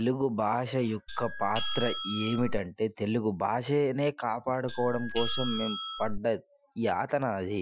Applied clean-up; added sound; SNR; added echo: classical method Wiener filter.